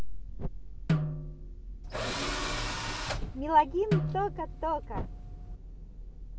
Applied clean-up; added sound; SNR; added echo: none; Tools + Snare drum; 2 dB; none.